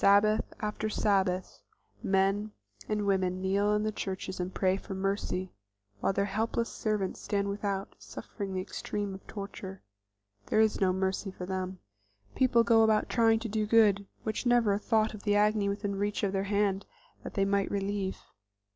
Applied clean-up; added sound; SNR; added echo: none; none; none; none.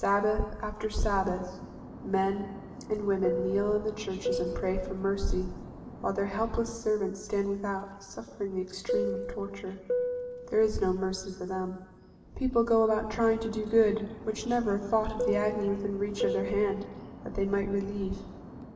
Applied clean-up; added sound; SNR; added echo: none; Fixed-wing aircraft, airplane; 8 dB; reverberation time 1.2 s.